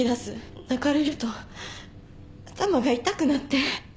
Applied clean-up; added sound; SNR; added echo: none; none; none; none.